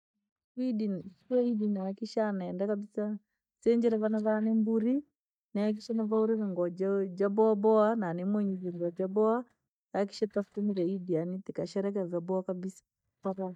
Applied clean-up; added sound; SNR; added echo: neural mask model DeepFilterNet 3.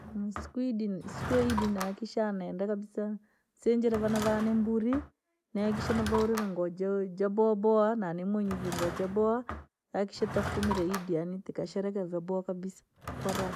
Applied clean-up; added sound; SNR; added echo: none; Drawer open or close / Wood; 10 dB; none.